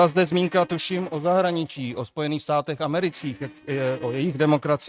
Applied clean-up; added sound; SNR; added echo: neural mask model RNNoise.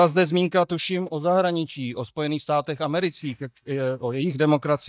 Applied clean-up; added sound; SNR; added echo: neural mask model DeepFilterNet 3.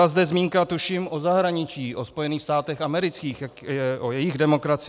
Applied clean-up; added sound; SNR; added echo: none; none; none; none.